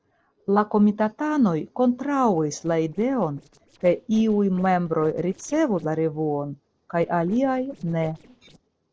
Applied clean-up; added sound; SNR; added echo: neural separator model SepFormer DNS4.